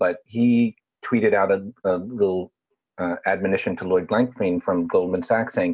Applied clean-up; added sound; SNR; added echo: none; none; none; none.